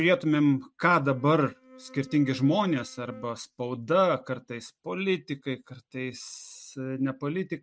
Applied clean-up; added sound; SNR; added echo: neural mask model RNNoise.